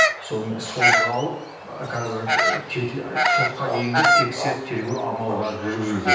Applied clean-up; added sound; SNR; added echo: none; Bird vocalization, bird call, bird song; -4 dB; reverberation time 0.9 s.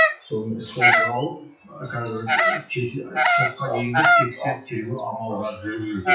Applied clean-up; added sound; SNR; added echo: classical method WPE with log-MMSE.